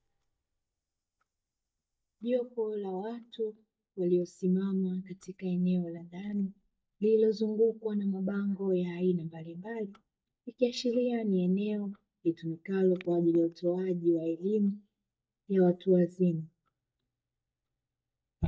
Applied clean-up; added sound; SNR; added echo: neural mask model DeepFilterNet 3.